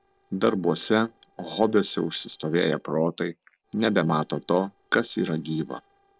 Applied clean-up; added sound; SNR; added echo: neural separator model SepFormer DNS4.